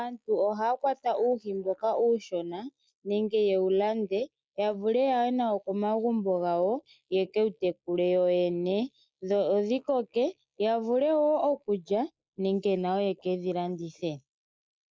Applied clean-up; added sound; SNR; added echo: neural mask model Resemble Enhance denoiser.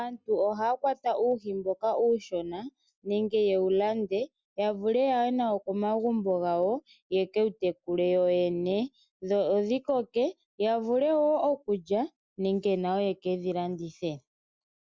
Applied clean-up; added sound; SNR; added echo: none; none; none; none.